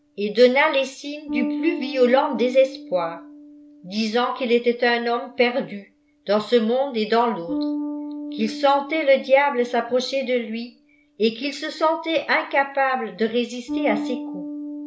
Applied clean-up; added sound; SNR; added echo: none; Bass guitar; 11 dB; none.